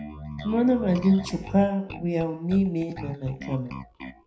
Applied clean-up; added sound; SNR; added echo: none; Bass guitar; 13 dB; reverberation time 0.5 s.